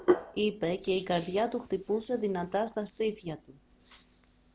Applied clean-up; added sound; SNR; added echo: none; Wild animals + Hands; 6 dB; none.